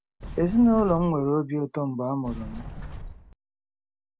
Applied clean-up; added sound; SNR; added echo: none; Sliding door; 11 dB; none.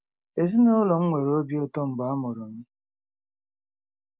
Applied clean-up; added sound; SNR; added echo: none; none; none; none.